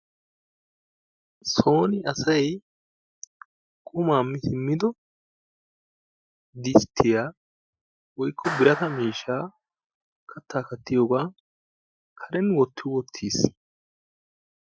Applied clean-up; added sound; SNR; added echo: classical method Wiener filter.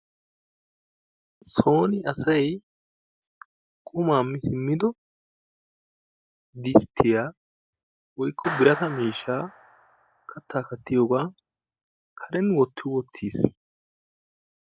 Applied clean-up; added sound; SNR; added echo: none; Clapping; 12 dB; none.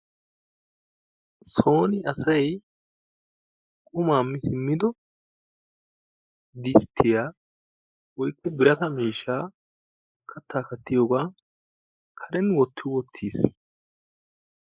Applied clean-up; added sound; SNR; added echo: neural mask model Resemble Enhance denoiser.